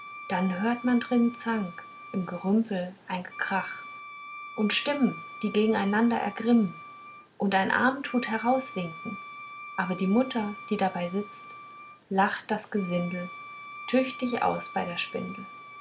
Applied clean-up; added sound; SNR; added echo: none; Wind instrument, woodwind instrument; 15 dB; none.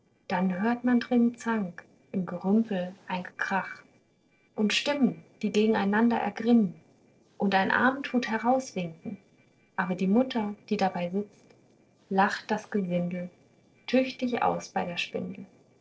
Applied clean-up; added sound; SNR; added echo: neural separator model SepFormer DNS4.